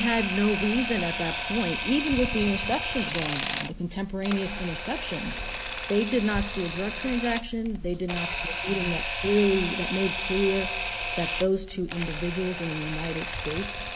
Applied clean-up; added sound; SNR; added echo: none; Camera; 4 dB; none.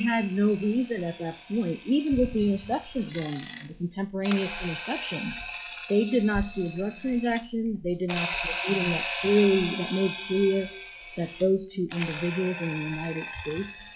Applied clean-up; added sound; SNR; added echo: classical method log-MMSE.